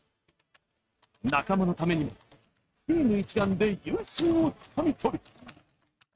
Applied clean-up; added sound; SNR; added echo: neural mask model RNNoise.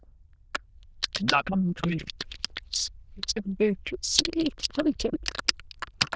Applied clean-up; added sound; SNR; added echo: neural diffusion model UNIVERSE++.